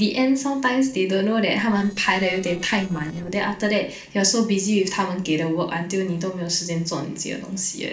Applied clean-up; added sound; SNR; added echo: neural separator model SepFormer DNS4.